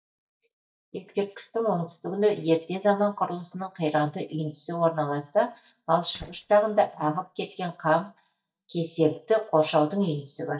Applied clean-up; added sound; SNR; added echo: neural mask model DeepFilterNet 3.